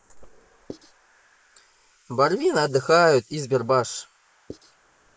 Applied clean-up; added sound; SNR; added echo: neural mask model Resemble Enhance denoiser.